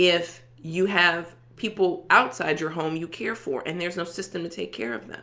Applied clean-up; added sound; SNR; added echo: none; none; none; none.